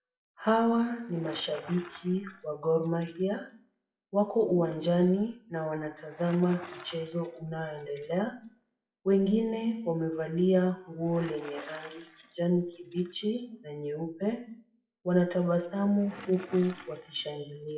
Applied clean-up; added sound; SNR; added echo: classical method WPE with log-MMSE.